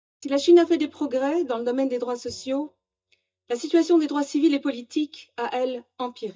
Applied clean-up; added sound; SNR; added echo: neural mask model DeepFilterNet 3.